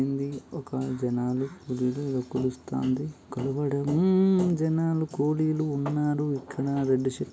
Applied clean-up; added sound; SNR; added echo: none; none; none; none.